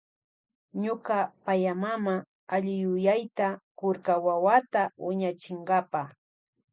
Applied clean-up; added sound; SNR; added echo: none; none; none; none.